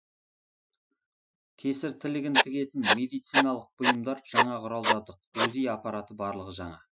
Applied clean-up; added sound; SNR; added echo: classical method Wiener filter.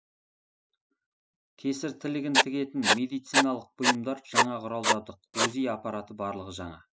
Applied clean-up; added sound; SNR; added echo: none; Writing; -5 dB; none.